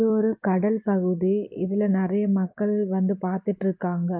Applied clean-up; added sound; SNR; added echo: neural mask model Resemble Enhance denoiser.